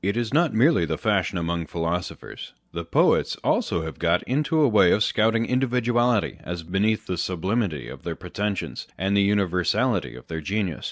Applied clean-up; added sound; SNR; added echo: none; none; none; none.